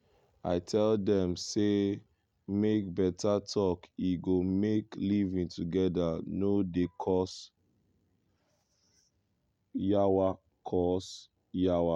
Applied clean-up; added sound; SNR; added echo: none; none; none; none.